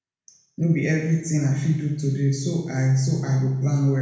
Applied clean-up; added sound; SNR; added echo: none; none; none; reverberation time 1.0 s.